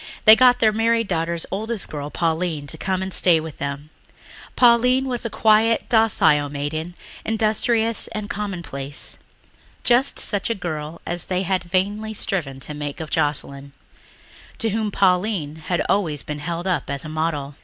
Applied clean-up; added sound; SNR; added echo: none; none; none; none.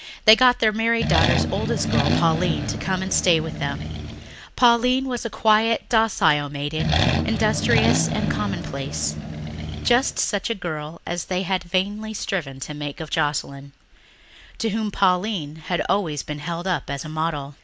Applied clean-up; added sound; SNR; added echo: none; Accelerating, revving, vroom; 1 dB; none.